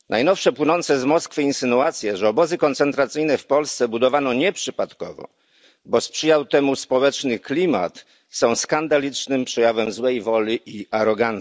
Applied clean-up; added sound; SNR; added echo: none; none; none; none.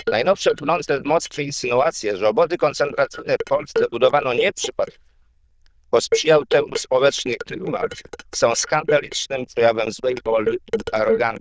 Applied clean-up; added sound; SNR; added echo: neural diffusion model UNIVERSE++.